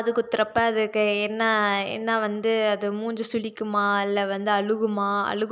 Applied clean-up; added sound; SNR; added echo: none; none; none; none.